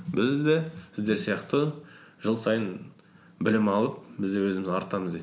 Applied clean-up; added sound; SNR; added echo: none; none; none; none.